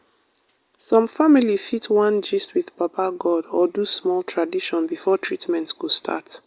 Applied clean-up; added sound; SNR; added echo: none; none; none; none.